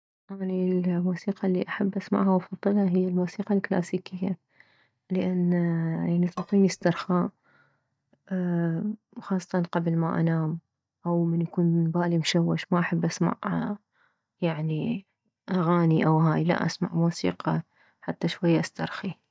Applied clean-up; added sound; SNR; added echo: neural mask model DeepFilterNet 3.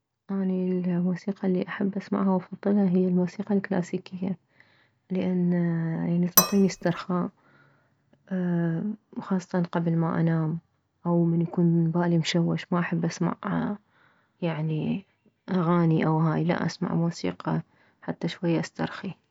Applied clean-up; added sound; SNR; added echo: none; Cutlery, silverware / Dishes, pots, and pans; -1 dB; none.